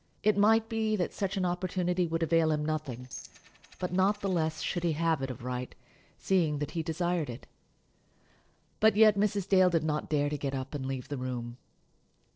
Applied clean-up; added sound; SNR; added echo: neural separator model SepFormer DNS4.